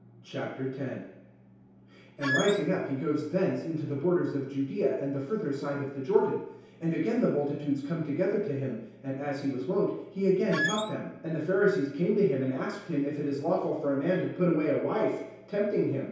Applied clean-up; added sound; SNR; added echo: none; Squeak; 3 dB; reverberation time 0.8 s.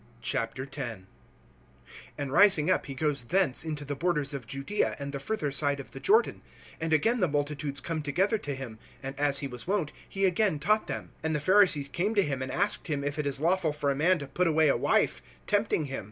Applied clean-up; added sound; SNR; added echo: none; none; none; none.